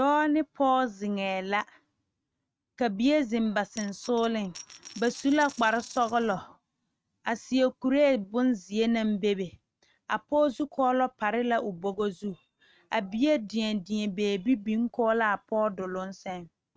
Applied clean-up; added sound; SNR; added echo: neural mask model RNNoise.